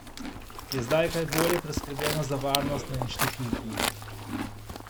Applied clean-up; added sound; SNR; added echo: none; Livestock, farm animals, working animals; 1 dB; none.